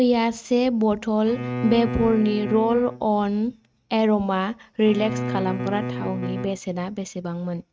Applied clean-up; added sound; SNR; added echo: neural mask model RNNoise.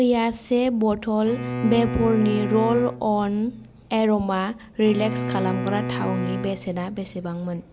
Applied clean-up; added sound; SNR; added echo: none; Bowed string instrument; 8 dB; none.